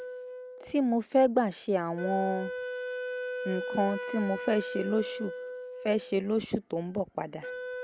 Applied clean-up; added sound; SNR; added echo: none; Wind instrument, woodwind instrument; 8 dB; none.